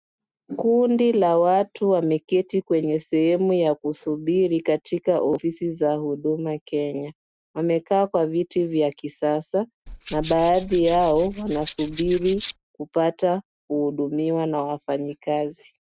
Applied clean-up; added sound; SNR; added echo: neural mask model RNNoise.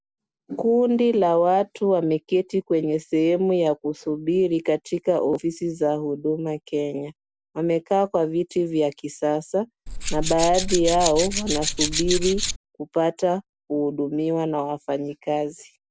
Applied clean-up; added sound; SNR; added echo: none; Tools; 2 dB; none.